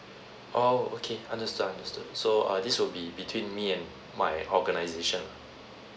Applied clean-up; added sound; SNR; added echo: none; none; none; none.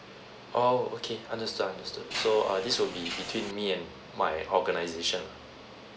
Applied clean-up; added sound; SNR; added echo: none; Mechanisms; 12 dB; none.